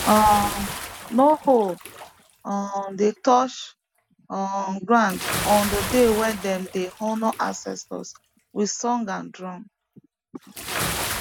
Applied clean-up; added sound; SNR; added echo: none; Bathtub (filling or washing) / Splash, splatter; 10 dB; none.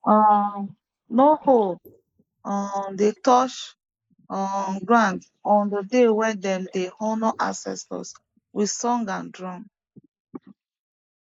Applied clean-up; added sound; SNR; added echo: neural mask model Resemble Enhance denoiser.